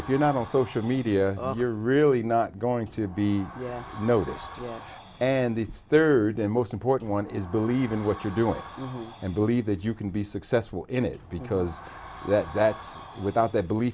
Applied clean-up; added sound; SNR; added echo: none; Sliding door; 18 dB; none.